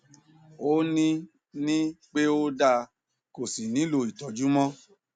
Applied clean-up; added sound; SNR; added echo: none; none; none; none.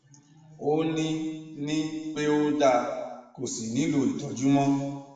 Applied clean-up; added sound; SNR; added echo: none; none; none; reverberation time 1.2 s.